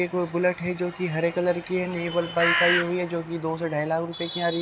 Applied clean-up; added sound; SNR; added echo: none; Bird; -4 dB; none.